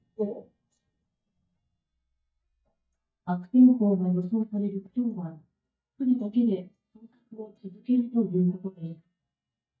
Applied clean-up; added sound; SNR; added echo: neural mask model DeepFilterNet 3.